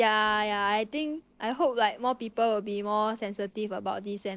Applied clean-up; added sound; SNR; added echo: neural separator model SepFormer DNS4.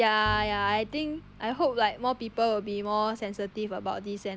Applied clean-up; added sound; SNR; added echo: none; Bowed string instrument; 16 dB; none.